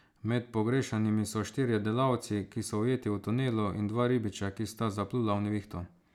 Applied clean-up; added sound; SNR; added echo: none; none; none; none.